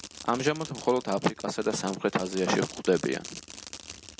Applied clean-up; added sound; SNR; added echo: none; Fireworks; 15 dB; none.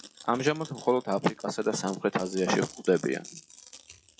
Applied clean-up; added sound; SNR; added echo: classical method log-MMSE.